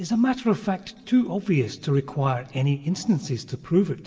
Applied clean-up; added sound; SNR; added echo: none; none; none; reverberation time 2.5 s.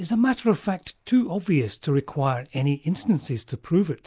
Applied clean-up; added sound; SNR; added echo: none; none; none; none.